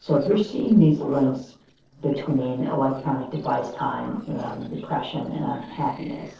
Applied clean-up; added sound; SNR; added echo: neural separator model SepFormer DNS4.